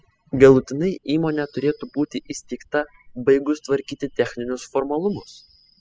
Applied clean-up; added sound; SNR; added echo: classical method spectral subtraction.